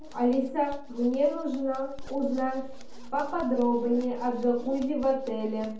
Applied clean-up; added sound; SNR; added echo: none; Zipper (clothing); 11 dB; reverberation time 0.6 s.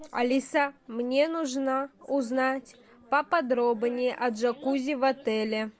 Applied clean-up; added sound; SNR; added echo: none; none; none; none.